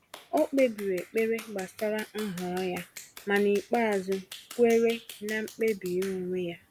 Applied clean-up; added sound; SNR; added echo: none; Clapping; 18 dB; none.